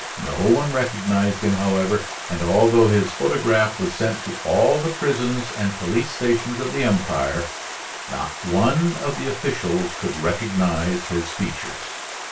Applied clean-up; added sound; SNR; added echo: none; Stream; 10 dB; reverberation time 0.2 s.